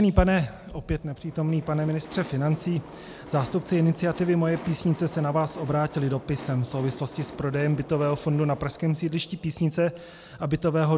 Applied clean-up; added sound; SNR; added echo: none; Train; 18 dB; none.